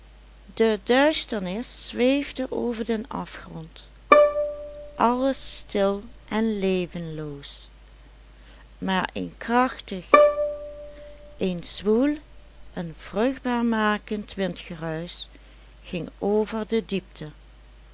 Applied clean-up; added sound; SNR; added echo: none; Bowed string instrument; -1 dB; none.